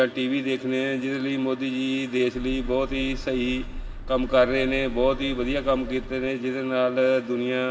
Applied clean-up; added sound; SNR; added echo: none; Car; 10 dB; reverberation time 1.4 s.